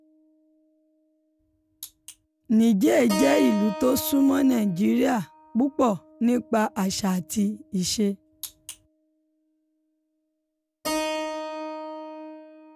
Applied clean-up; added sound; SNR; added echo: none; Keyboard (musical); 11 dB; none.